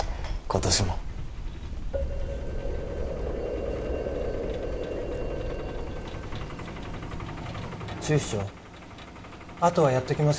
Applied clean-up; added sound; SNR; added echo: none; Truck; 5 dB; none.